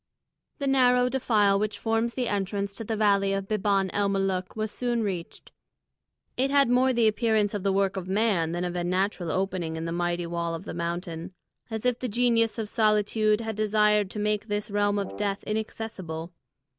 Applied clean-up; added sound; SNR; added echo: none; Brass instrument; 18 dB; none.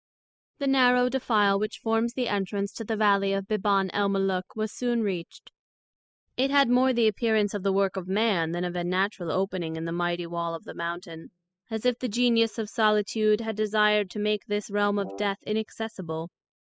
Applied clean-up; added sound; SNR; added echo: classical method spectral subtraction.